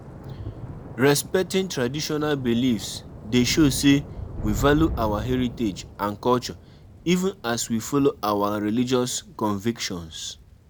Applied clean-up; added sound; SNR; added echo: none; Thunder / Rain; 12 dB; none.